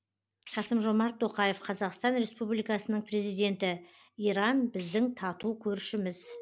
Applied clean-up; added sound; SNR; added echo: none; Tools; 17 dB; none.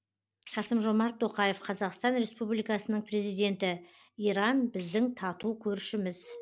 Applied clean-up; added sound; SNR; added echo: neural separator model SepFormer DNS4.